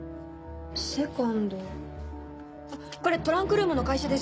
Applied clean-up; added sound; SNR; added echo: none; none; none; none.